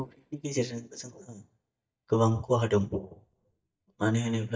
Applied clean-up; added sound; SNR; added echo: neural mask model DeepFilterNet 3.